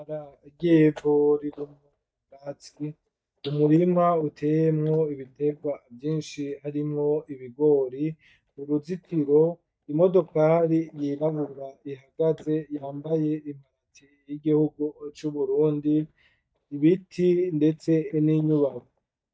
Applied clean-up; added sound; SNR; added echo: neural mask model DeepFilterNet 3.